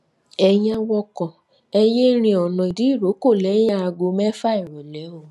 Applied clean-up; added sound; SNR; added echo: none; none; none; none.